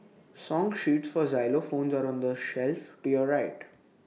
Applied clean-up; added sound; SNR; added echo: none; none; none; none.